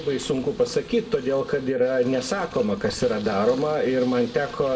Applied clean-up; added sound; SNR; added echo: none; Purr; 18 dB; reverberation time 0.7 s.